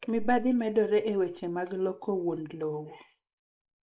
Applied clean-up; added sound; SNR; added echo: neural mask model Resemble Enhance denoiser.